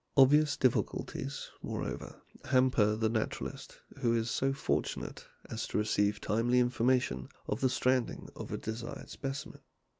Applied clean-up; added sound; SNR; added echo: none; none; none; none.